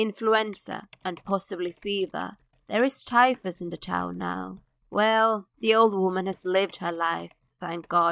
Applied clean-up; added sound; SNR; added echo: neural mask model DeepFilterNet 3.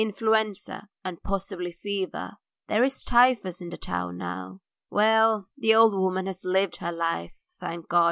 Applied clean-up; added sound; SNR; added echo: none; none; none; none.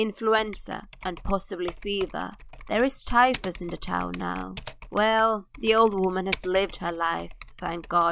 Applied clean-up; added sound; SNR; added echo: none; Typing; 15 dB; none.